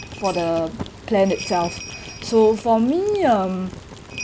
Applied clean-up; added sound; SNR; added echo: none; Bell + Fire; 15 dB; none.